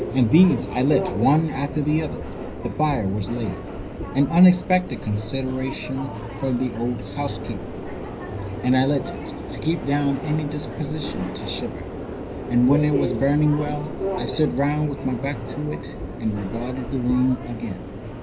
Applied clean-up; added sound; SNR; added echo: none; Subway, metro, underground; 8 dB; reverberation time 0.5 s.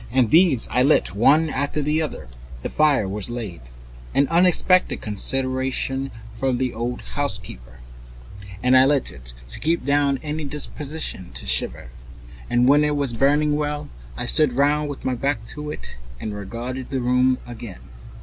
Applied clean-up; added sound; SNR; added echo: none; none; none; none.